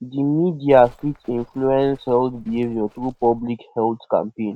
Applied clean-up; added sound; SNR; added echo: neural mask model RNNoise.